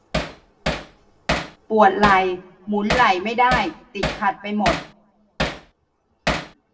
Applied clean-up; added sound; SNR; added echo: none; Hammer; 6 dB; reverberation time 0.6 s.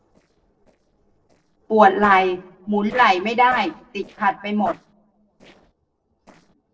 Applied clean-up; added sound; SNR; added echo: neural separator model SepFormer DNS4.